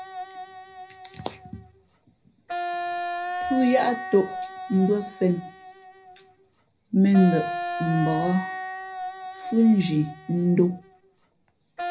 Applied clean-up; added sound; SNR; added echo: none; Wind instrument, woodwind instrument; 9 dB; reverberation time 0.5 s.